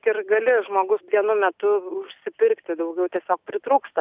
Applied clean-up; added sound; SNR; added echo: none; none; none; none.